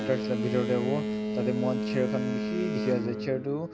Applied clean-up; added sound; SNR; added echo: none; Boat, Water vehicle; 0 dB; none.